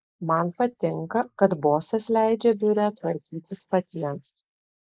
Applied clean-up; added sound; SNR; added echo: neural mask model Resemble Enhance denoiser.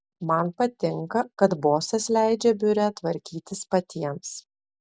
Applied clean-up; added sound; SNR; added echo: none; none; none; none.